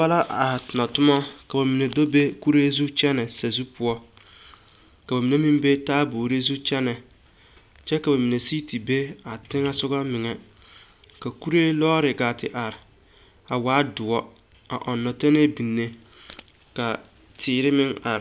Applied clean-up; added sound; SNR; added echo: none; none; none; none.